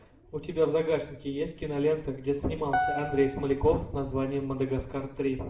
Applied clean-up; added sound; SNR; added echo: none; Piano; 5 dB; reverberation time 0.6 s.